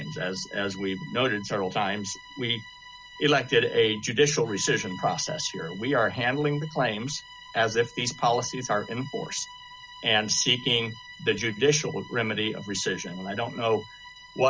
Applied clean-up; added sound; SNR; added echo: none; Bowed string instrument; 19 dB; none.